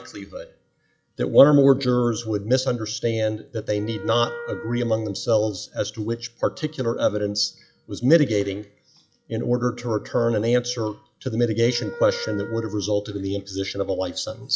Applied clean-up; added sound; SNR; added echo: classical method log-MMSE.